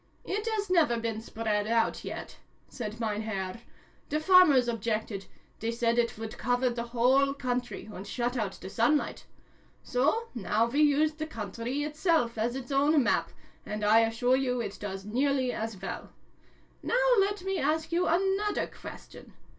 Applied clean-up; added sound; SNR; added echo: none; none; none; reverberation time 0.2 s.